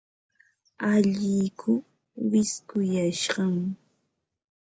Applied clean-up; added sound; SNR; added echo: none; none; none; none.